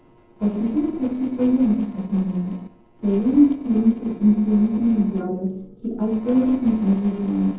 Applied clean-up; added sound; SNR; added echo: neural separator model SepFormer DNS4.